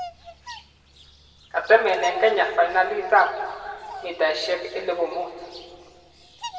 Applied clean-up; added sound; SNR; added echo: none; Bird vocalization, bird call, bird song; 16 dB; reverberation time 2.0 s.